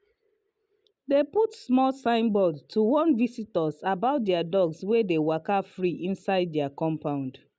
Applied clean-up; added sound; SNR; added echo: none; none; none; none.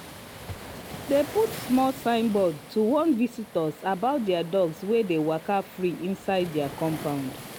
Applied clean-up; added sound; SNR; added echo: none; Waves, surf; 15 dB; none.